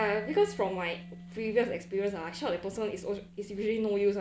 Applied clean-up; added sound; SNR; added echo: none; Mallet percussion; 16 dB; none.